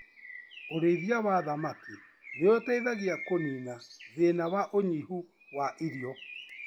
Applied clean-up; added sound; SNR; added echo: none; Bird; 16 dB; none.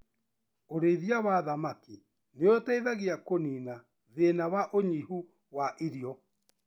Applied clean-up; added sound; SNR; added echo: none; none; none; none.